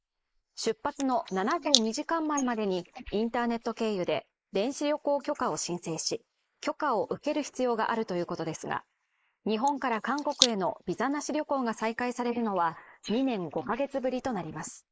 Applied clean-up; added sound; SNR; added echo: neural mask model Resemble Enhance denoiser.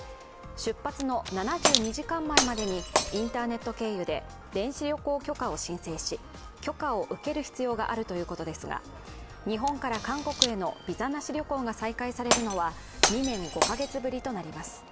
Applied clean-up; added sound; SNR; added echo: none; Glass + Camera; -2 dB; none.